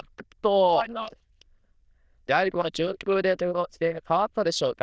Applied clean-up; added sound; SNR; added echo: neural diffusion model UNIVERSE++.